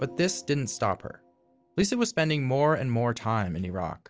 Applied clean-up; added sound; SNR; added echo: none; none; none; none.